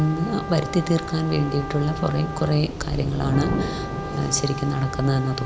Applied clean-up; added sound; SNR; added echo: none; Trumpet + Thunder / Rain; 6 dB; none.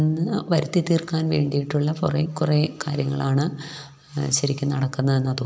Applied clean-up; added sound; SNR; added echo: none; none; none; none.